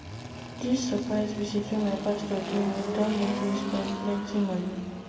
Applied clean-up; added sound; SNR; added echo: none; Engine; 7 dB; reverberation time 1.8 s.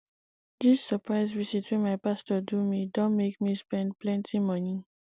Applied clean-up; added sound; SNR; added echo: none; none; none; none.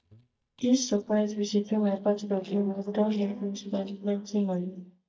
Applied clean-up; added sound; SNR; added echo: neural mask model DeepFilterNet 3.